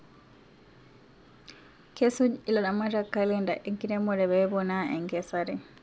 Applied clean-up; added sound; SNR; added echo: none; none; none; none.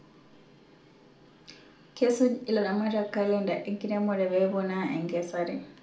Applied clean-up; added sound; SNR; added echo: none; none; none; reverberation time 0.4 s.